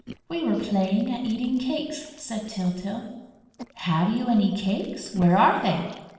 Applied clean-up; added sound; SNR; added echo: neural separator model SepFormer DNS4.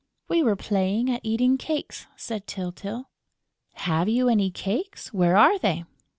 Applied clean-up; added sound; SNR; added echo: none; none; none; none.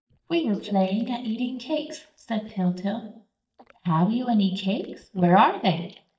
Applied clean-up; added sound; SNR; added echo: neural mask model DeepFilterNet 3.